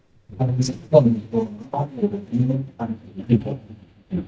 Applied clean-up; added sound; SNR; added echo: neural mask model DeepFilterNet 3.